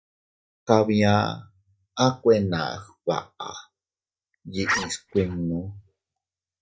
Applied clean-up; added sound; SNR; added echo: neural mask model DeepFilterNet 3.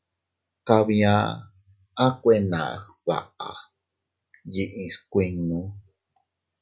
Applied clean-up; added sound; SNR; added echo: none; none; none; none.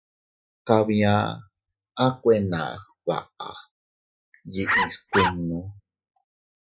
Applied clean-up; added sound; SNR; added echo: classical method spectral subtraction.